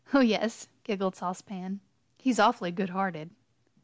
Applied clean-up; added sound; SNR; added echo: none; none; none; none.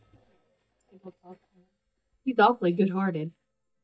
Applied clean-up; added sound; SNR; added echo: neural mask model DeepFilterNet 3.